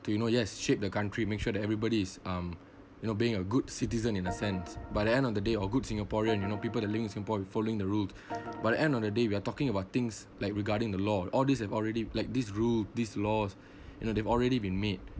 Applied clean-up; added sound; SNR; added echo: none; Organ; 12 dB; none.